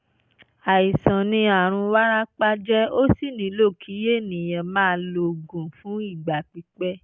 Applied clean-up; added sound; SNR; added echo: none; none; none; none.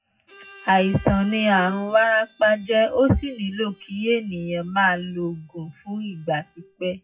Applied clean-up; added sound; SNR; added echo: classical method WPE with log-MMSE.